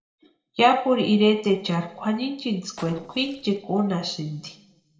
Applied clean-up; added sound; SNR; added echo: neural separator model SepFormer DNS4.